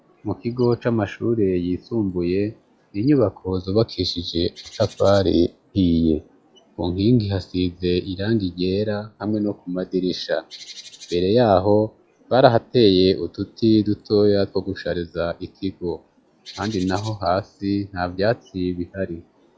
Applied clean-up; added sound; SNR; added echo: classical method log-MMSE.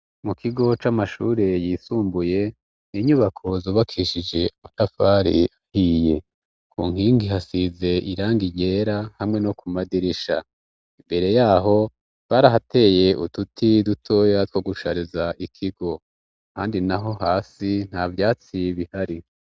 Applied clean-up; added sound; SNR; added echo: none; none; none; none.